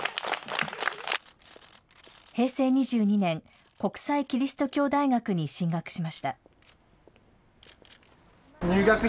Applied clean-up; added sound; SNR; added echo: none; none; none; none.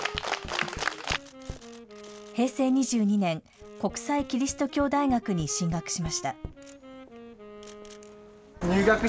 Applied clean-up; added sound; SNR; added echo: none; Tap + Wind instrument, woodwind instrument; 15 dB; none.